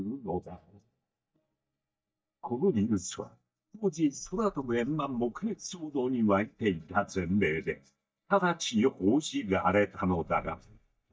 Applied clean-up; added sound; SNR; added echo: neural mask model DeepFilterNet 3.